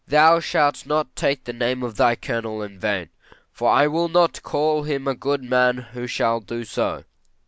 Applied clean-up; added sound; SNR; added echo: none; none; none; none.